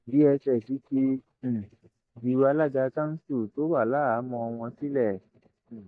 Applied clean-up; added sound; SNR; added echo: neural mask model DeepFilterNet 3.